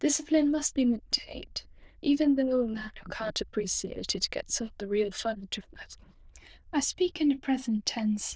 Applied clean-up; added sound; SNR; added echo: neural diffusion model UNIVERSE++.